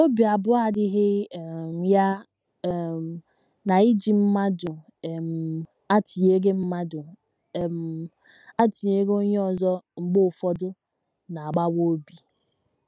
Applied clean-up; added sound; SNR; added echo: none; none; none; none.